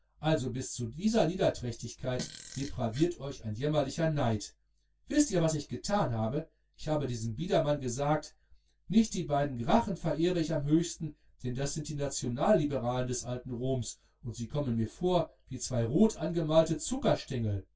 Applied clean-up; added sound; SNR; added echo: none; Fart; 15 dB; reverberation time 0.1 s.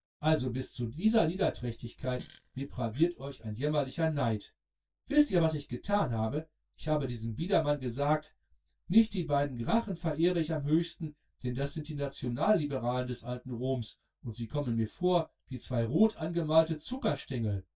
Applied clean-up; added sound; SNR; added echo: neural mask model DeepFilterNet 3.